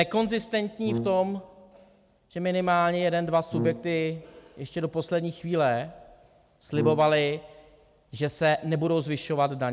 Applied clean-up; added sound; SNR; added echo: none; Brass instrument; 7 dB; none.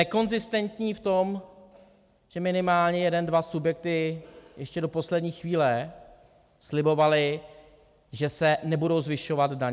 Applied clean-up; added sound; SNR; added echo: none; none; none; none.